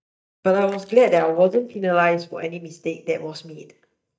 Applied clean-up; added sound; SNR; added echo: neural mask model DeepFilterNet 3.